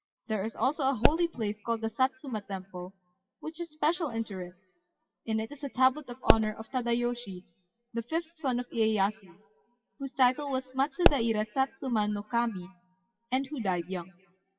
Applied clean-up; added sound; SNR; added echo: classical method WPE with log-MMSE.